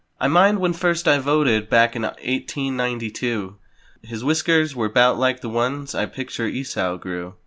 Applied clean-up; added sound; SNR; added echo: none; none; none; none.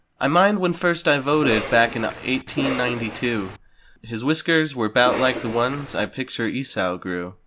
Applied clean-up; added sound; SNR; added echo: none; Cough; 8 dB; none.